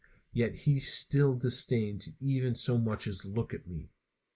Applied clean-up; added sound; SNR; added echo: neural mask model Resemble Enhance denoiser.